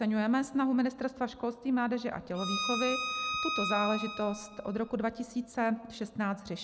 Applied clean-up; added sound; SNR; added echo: none; Bowed string instrument; 4 dB; none.